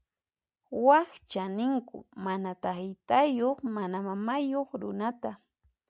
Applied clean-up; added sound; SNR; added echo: none; none; none; none.